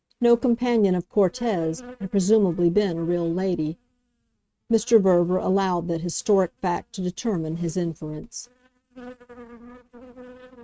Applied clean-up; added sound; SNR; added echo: neural mask model RNNoise.